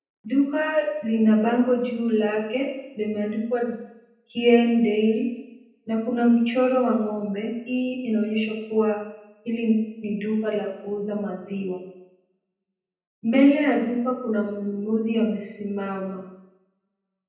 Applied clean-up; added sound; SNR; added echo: none; none; none; reverberation time 0.9 s.